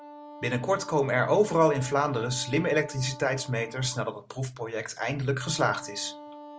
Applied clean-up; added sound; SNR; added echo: none; Wind instrument, woodwind instrument; 17 dB; none.